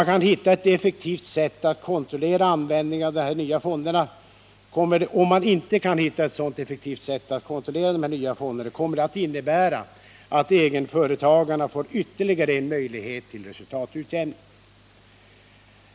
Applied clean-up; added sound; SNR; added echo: none; none; none; none.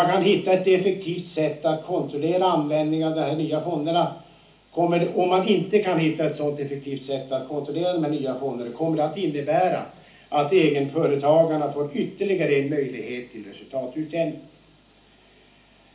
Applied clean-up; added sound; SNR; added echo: none; none; none; reverberation time 0.4 s.